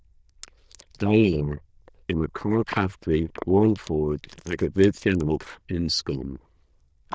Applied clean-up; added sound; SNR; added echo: neural diffusion model UNIVERSE++.